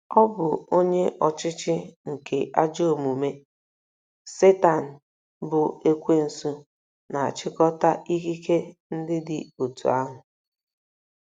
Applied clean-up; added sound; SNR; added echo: none; none; none; none.